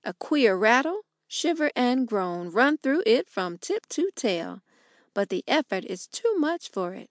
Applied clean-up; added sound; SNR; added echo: none; none; none; none.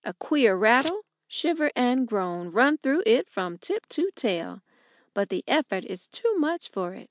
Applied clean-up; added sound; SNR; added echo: neural mask model RNNoise.